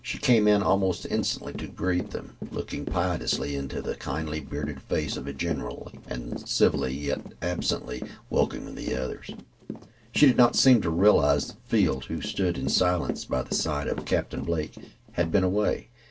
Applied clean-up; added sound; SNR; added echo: none; Run; 13 dB; reverberation time 0.1 s.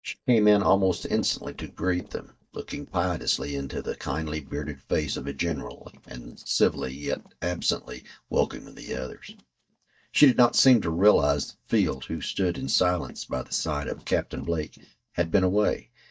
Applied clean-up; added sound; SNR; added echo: neural mask model DeepFilterNet 3.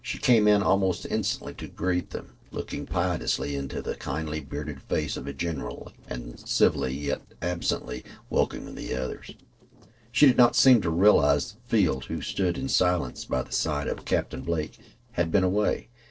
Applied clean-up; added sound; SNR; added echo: neural separator model SepFormer DNS4.